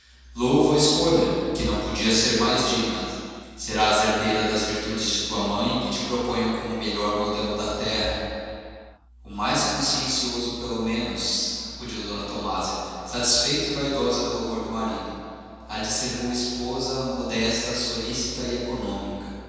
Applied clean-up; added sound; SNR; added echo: none; none; none; reverberation time 2.1 s.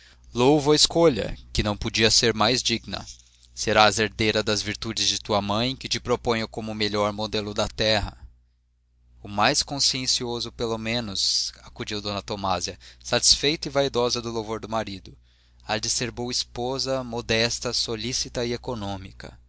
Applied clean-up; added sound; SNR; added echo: none; none; none; none.